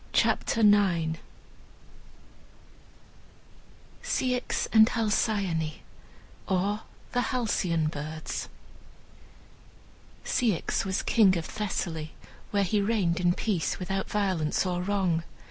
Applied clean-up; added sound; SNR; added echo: none; none; none; none.